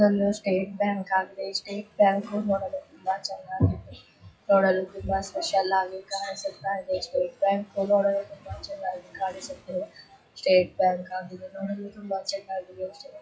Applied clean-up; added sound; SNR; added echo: classical method WPE with log-MMSE.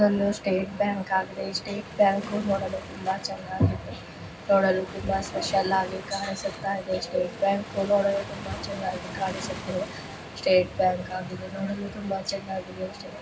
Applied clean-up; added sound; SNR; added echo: none; Waves, surf; 14 dB; reverberation time 0.4 s.